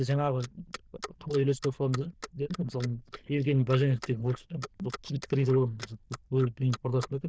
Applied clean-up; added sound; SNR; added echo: neural diffusion model UNIVERSE++.